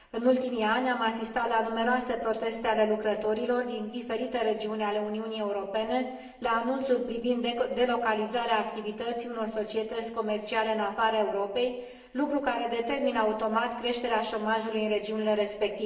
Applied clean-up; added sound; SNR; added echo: none; none; none; reverberation time 1.0 s.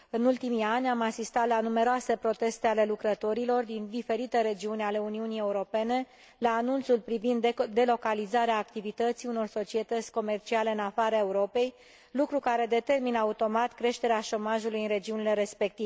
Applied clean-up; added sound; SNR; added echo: none; none; none; none.